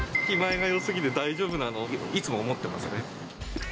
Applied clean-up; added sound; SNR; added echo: none; Squeak; 17 dB; none.